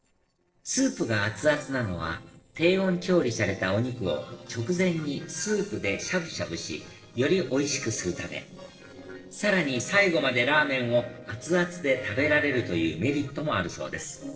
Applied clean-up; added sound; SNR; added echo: neural separator model SepFormer DNS4.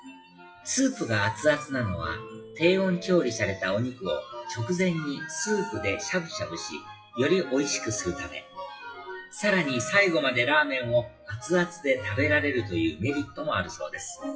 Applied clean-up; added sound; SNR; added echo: classical method WPE with log-MMSE.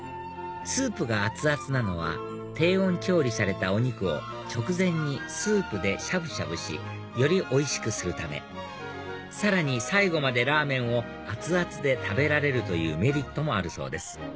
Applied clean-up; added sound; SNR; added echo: none; none; none; none.